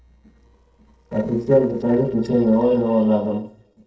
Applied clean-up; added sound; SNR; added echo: neural separator model SepFormer DNS4.